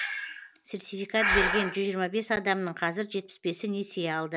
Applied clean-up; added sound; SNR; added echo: none; Breathing; 4 dB; none.